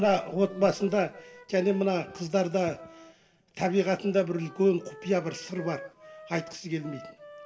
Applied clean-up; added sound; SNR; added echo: none; Wind instrument, woodwind instrument; 19 dB; reverberation time 0.7 s.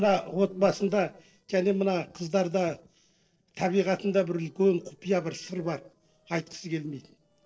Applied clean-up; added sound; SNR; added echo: neural separator model SepFormer DNS4.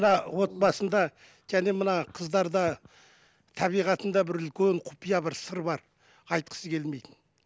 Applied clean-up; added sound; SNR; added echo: none; none; none; none.